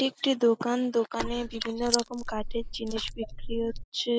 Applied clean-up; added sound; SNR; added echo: neural mask model Resemble Enhance denoiser.